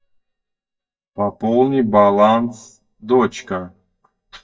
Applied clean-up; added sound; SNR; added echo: neural mask model DeepFilterNet 3.